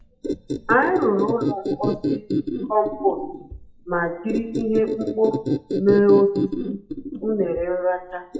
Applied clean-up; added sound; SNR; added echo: classical method WPE with log-MMSE.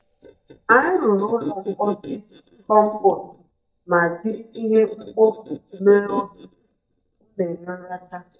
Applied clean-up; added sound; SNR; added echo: neural mask model DeepFilterNet 3.